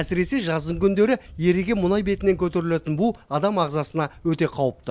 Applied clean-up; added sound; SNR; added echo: none; none; none; none.